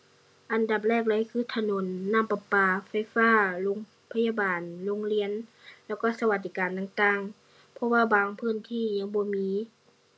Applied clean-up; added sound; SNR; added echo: none; none; none; none.